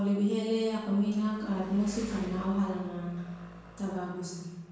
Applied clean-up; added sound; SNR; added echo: none; Engine; 19 dB; reverberation time 1.0 s.